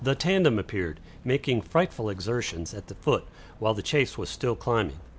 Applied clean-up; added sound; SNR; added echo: none; Walk, footsteps; 20 dB; none.